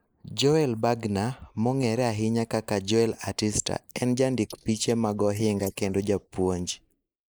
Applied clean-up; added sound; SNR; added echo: neural mask model Resemble Enhance denoiser.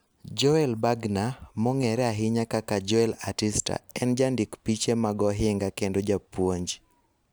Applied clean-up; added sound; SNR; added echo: none; none; none; none.